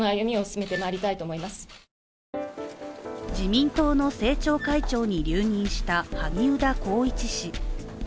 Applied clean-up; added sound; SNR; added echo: none; Wind instrument, woodwind instrument; 18 dB; none.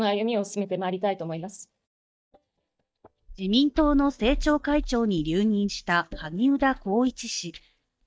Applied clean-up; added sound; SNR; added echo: neural mask model DeepFilterNet 3.